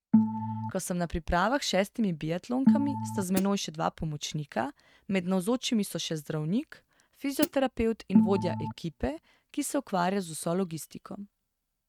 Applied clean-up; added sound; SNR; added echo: neural mask model RNNoise.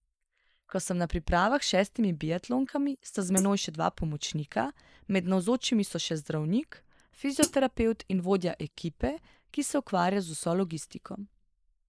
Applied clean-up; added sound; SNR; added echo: neural mask model Resemble Enhance denoiser.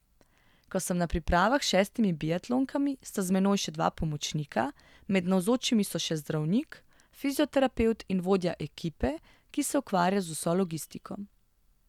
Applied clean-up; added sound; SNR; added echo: none; none; none; none.